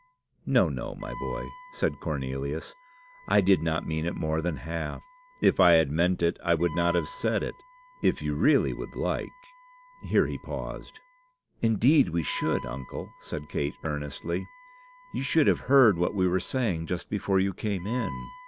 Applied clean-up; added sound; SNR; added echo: none; Wind instrument, woodwind instrument; 19 dB; none.